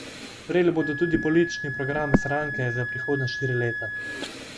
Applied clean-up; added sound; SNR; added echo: none; Breathing + Wind instrument, woodwind instrument; 4 dB; none.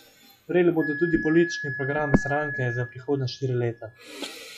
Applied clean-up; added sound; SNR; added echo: classical method log-MMSE.